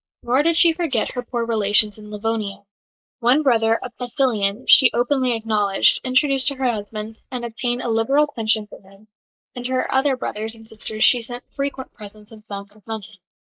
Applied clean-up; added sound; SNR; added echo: neural mask model Resemble Enhance denoiser.